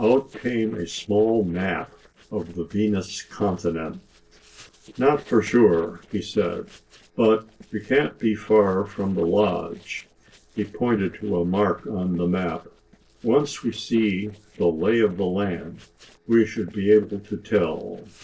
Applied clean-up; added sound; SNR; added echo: neural separator model SepFormer DNS4.